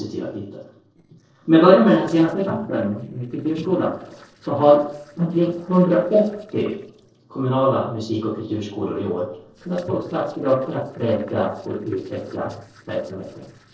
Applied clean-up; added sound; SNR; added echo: neural separator model SepFormer DNS4.